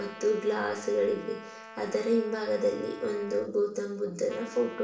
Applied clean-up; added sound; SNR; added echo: none; Trumpet; 17 dB; reverberation time 0.6 s.